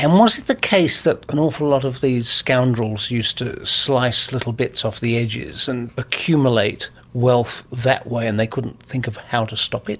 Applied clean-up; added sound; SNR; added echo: none; none; none; none.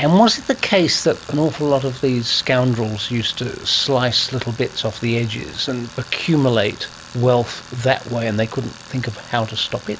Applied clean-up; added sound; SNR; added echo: none; Tools; 20 dB; none.